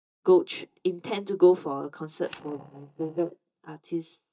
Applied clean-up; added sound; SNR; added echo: neural mask model DeepFilterNet 3.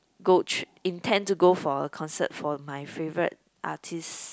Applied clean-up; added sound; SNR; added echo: none; none; none; none.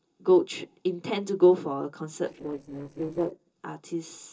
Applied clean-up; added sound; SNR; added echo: neural separator model SepFormer DNS4.